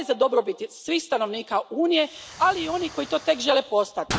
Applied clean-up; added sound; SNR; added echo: none; Explosion; 15 dB; none.